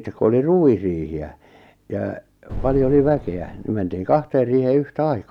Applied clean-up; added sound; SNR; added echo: none; Boom; 11 dB; none.